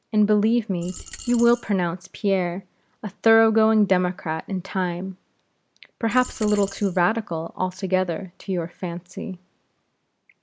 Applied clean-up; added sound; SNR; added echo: none; Coin (dropping); 17 dB; none.